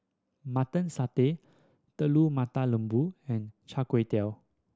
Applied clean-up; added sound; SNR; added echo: none; none; none; none.